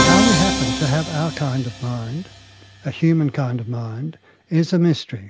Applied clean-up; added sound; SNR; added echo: none; Musical instrument; 3 dB; none.